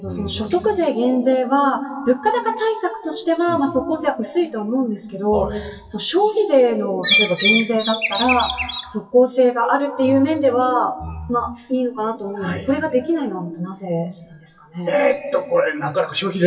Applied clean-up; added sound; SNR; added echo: classical method WPE with log-MMSE.